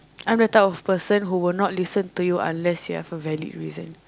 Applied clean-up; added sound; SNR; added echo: none; none; none; none.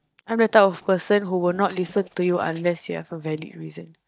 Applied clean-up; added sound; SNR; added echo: neural mask model DeepFilterNet 3.